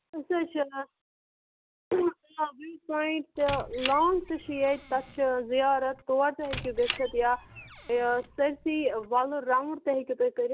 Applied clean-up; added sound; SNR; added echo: none; Squeak; 9 dB; none.